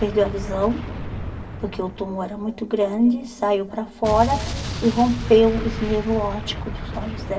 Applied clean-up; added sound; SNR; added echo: none; Explosion; 9 dB; reverberation time 2.5 s.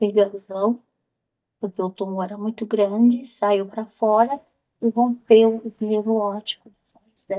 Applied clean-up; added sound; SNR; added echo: neural mask model DeepFilterNet 3.